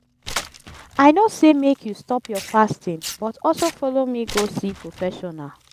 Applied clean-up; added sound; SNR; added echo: none; Tearing; 15 dB; none.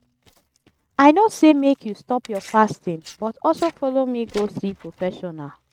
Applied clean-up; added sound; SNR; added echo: neural mask model RNNoise.